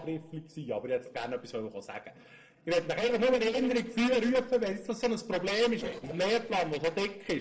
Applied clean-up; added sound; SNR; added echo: neural separator model SepFormer DNS4.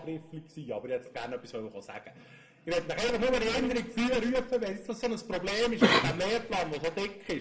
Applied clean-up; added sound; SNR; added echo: none; Cough; -2 dB; reverberation time 0.4 s.